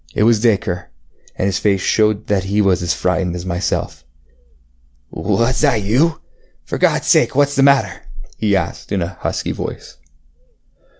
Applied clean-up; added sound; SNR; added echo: none; none; none; none.